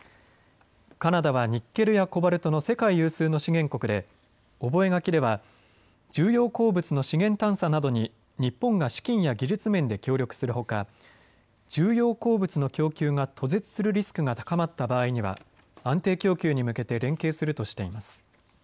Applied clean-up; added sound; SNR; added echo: none; none; none; none.